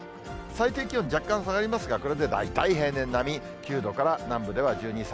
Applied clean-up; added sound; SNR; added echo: none; Drum kit; 14 dB; none.